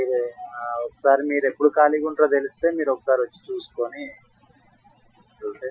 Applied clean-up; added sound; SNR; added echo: classical method Wiener filter.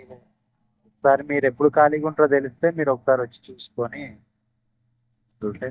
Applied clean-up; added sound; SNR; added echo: neural mask model DeepFilterNet 3.